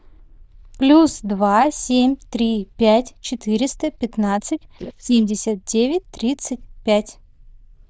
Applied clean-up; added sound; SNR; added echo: neural diffusion model UNIVERSE++.